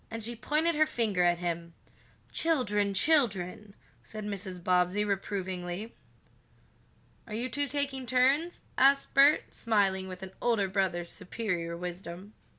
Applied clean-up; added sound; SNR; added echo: none; none; none; none.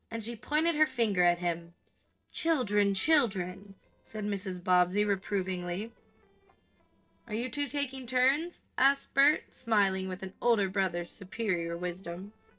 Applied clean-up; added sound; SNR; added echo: neural separator model SepFormer DNS4.